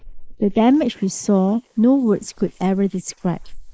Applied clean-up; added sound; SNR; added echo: neural mask model Resemble Enhance denoiser.